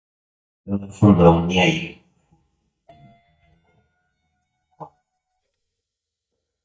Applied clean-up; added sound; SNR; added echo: neural mask model DeepFilterNet 3.